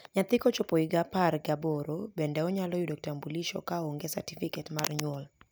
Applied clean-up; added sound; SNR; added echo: none; none; none; none.